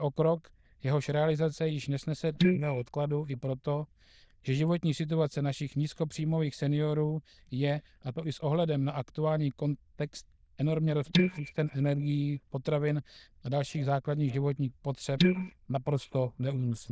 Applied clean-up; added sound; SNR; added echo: neural diffusion model UNIVERSE++.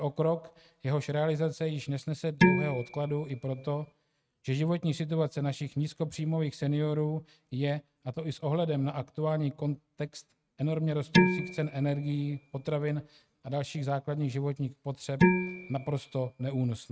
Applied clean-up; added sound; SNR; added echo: neural mask model RNNoise.